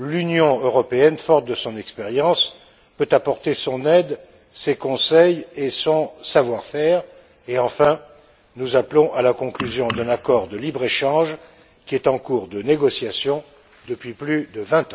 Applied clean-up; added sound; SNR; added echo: none; none; none; none.